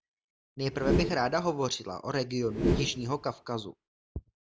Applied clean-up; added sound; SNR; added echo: none; Whoosh, swoosh, swish; 1 dB; none.